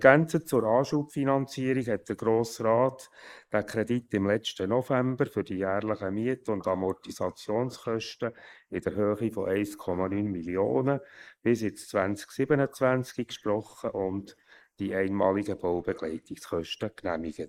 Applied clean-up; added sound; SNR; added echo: neural mask model Resemble Enhance denoiser.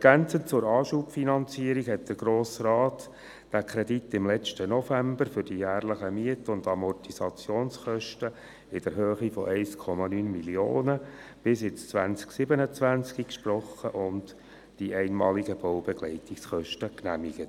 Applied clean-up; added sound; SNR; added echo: none; none; none; none.